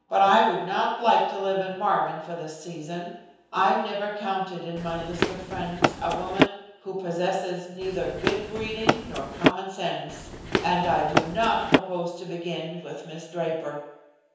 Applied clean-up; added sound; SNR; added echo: none; Run; -1 dB; reverberation time 0.9 s.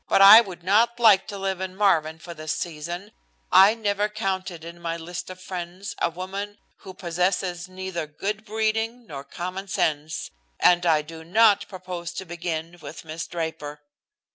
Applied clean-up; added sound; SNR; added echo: none; none; none; none.